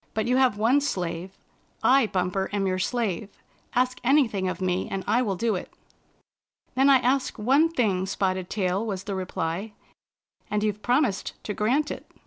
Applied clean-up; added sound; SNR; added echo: none; none; none; none.